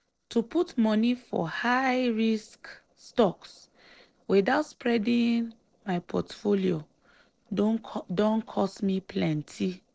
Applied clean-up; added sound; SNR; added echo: neural separator model SepFormer DNS4.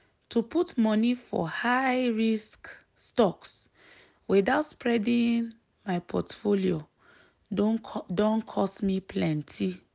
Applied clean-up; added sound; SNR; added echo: none; none; none; none.